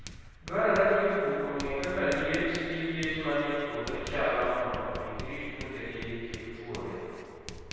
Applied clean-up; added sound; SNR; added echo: none; Writing; 12 dB; reverberation time 2.2 s.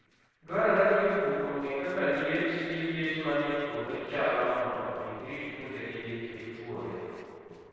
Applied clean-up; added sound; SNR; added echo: neural separator model SepFormer DNS4.